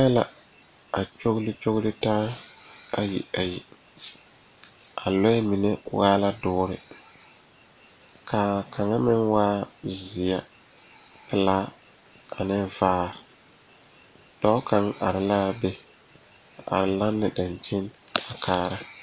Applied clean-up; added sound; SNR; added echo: none; none; none; none.